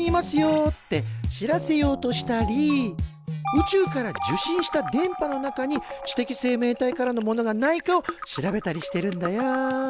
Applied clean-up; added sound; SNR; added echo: none; none; none; none.